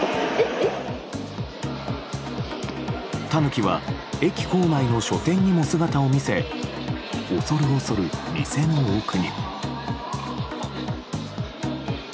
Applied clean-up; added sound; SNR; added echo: none; none; none; none.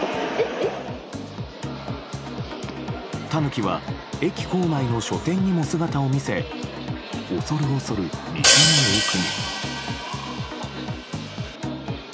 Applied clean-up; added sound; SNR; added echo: none; Hi-hat; -3 dB; none.